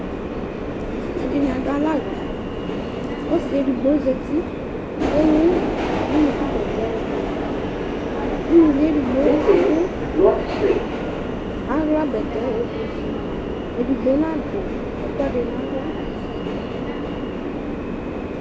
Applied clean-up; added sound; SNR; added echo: none; Subway, metro, underground; 0 dB; none.